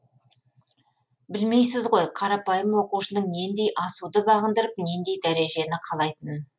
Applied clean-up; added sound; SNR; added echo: none; none; none; none.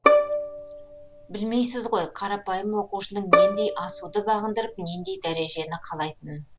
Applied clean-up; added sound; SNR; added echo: none; Bowed string instrument; -2 dB; none.